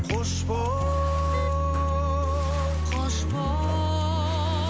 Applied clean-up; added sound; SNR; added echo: none; Bathtub (filling or washing) + Wind instrument, woodwind instrument; 18 dB; none.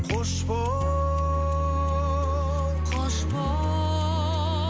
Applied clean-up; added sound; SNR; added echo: none; none; none; none.